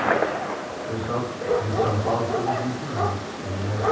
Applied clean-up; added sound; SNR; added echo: none; Gunshot, gunfire; -3 dB; reverberation time 0.7 s.